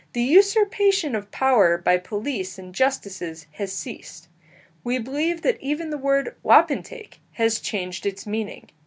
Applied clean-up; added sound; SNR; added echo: none; none; none; none.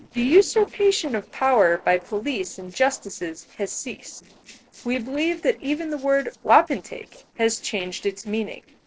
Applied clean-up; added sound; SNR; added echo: neural separator model SepFormer DNS4.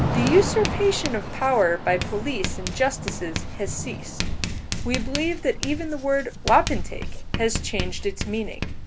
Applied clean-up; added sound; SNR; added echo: none; Writing + Thunder / Rain; 3 dB; none.